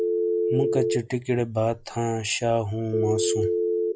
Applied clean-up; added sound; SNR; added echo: classical method log-MMSE.